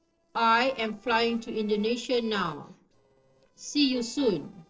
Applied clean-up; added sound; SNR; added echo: neural separator model SepFormer DNS4.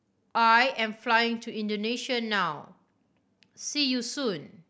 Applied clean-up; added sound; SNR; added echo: none; none; none; none.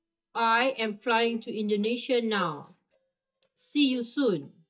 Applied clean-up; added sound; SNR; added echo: neural mask model DeepFilterNet 3.